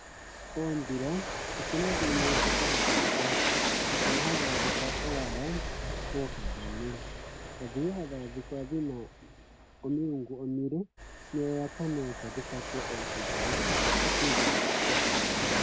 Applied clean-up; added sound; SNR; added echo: none; Train; -5 dB; none.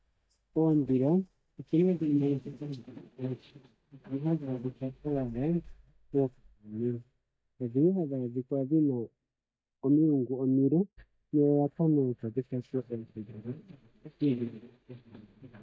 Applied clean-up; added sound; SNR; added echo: neural mask model DeepFilterNet 3.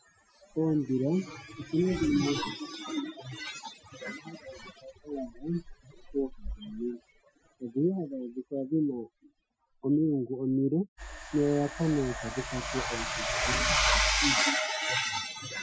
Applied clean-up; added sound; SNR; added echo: classical method Wiener filter.